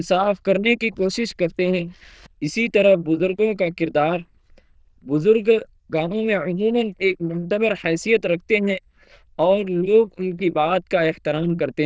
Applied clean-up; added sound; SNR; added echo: neural diffusion model UNIVERSE++.